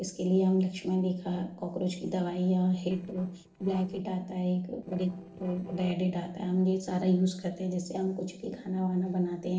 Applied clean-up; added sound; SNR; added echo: neural separator model SepFormer DNS4.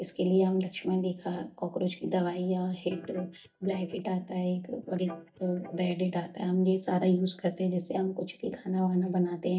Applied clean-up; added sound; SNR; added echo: neural mask model DeepFilterNet 3.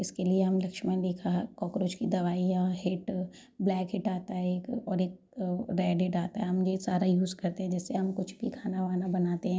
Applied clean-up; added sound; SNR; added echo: none; none; none; none.